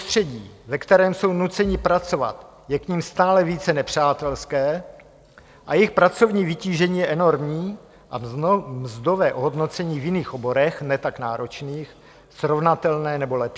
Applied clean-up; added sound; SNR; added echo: none; none; none; none.